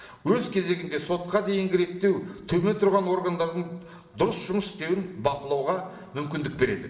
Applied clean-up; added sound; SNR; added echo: none; none; none; reverberation time 1.4 s.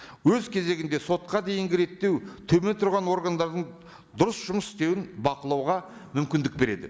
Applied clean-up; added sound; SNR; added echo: none; none; none; none.